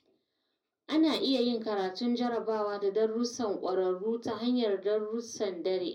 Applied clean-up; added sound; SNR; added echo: none; none; none; reverberation time 0.4 s.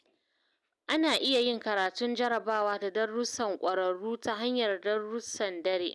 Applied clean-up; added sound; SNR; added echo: none; none; none; none.